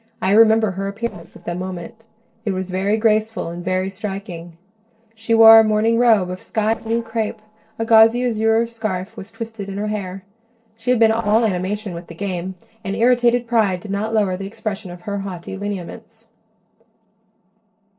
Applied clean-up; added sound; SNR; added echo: neural separator model SepFormer DNS4.